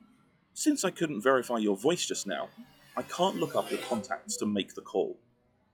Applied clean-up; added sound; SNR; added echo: classical method log-MMSE.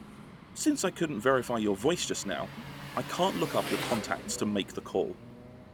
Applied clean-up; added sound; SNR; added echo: none; Engine; 11 dB; none.